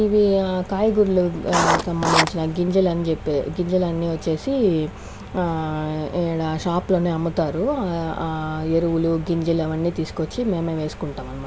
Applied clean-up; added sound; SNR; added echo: none; Writing; 0 dB; none.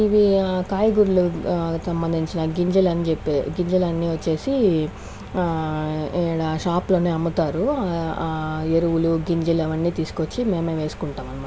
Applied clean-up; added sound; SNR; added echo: none; none; none; none.